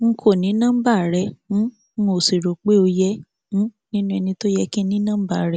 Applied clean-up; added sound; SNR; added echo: none; none; none; none.